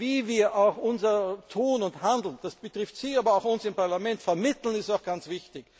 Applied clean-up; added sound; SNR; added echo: none; none; none; none.